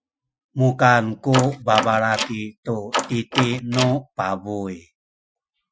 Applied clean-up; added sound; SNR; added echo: classical method Wiener filter.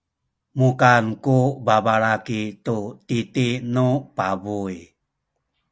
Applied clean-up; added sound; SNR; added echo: none; none; none; none.